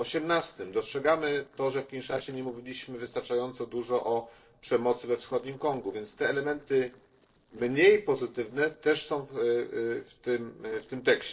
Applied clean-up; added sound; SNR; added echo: neural separator model SepFormer DNS4.